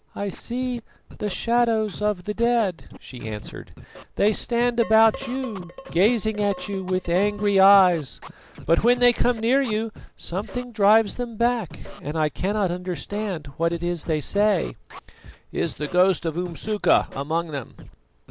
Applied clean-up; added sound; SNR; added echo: none; Scratching (performance technique) + Dishes, pots, and pans; 18 dB; none.